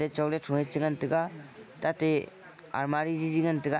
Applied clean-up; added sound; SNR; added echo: none; none; none; none.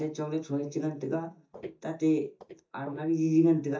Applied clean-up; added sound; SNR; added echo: neural mask model DeepFilterNet 3.